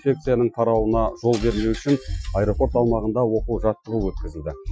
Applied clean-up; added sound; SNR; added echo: classical method Wiener filter.